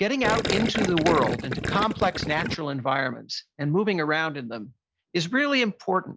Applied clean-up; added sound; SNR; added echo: none; Gurgling; 2 dB; none.